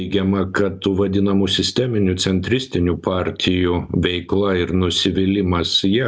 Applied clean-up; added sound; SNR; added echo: none; none; none; none.